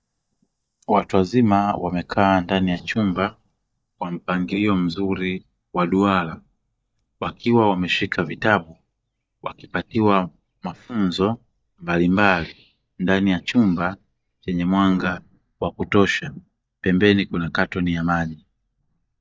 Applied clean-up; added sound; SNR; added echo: neural mask model DeepFilterNet 3.